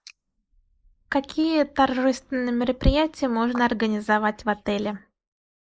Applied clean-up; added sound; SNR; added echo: neural mask model Resemble Enhance denoiser.